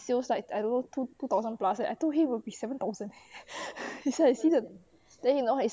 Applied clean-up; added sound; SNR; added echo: none; none; none; none.